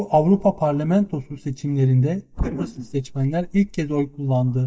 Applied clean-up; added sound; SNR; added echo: neural mask model DeepFilterNet 3.